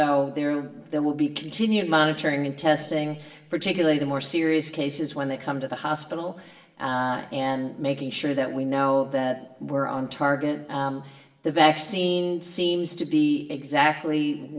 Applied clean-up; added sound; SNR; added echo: none; none; none; reverberation time 0.7 s.